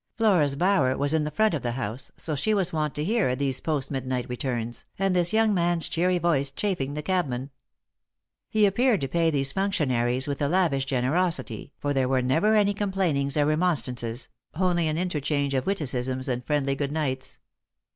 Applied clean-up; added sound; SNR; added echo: none; none; none; none.